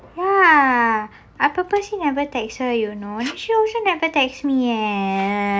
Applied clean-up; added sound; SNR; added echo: none; none; none; none.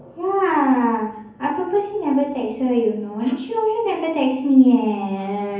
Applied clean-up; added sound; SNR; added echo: none; none; none; reverberation time 0.7 s.